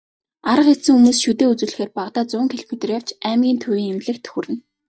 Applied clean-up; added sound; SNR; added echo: neural mask model DeepFilterNet 3.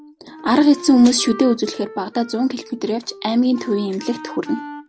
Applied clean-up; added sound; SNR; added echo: none; Wind instrument, woodwind instrument; 17 dB; none.